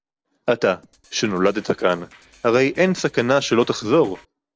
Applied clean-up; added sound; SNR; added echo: neural separator model SepFormer DNS4.